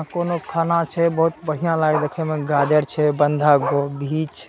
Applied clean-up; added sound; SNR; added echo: none; Bark; 12 dB; none.